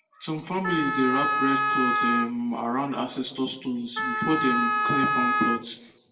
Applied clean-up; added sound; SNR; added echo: none; Wind instrument, woodwind instrument; -3 dB; reverberation time 0.7 s.